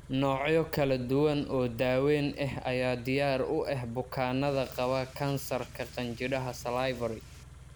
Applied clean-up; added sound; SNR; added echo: none; Drip / Rain + Idling / Car; 18 dB; none.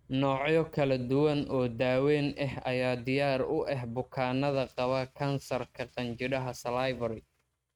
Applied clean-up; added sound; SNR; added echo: neural mask model RNNoise.